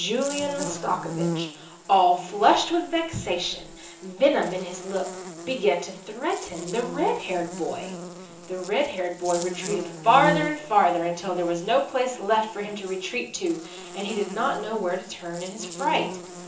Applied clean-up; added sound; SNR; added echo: none; Buzz; 11 dB; reverberation time 0.8 s.